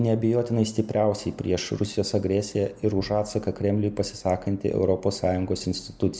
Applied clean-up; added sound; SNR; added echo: none; none; none; none.